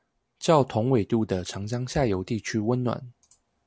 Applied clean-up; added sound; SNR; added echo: none; none; none; none.